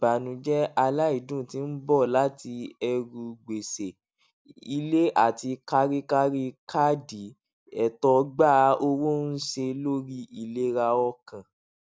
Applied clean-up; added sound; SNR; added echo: none; none; none; none.